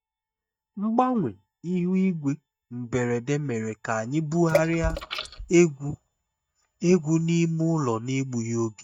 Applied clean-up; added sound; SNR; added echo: neural mask model DeepFilterNet 3.